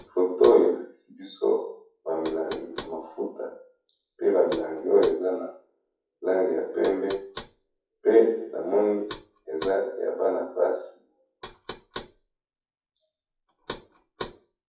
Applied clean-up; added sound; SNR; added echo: classical method WPE with log-MMSE.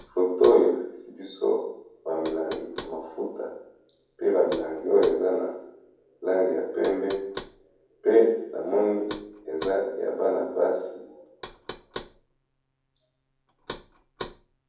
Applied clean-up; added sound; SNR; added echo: none; Knock; 17 dB; reverberation time 0.9 s.